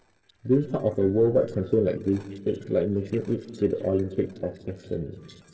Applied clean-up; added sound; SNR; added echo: neural separator model SepFormer DNS4.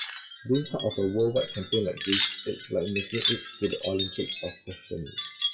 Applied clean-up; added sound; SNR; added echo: classical method WPE with log-MMSE.